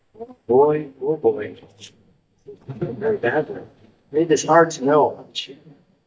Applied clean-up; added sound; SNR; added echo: neural mask model DeepFilterNet 3.